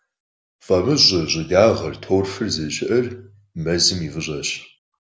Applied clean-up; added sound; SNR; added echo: none; none; none; none.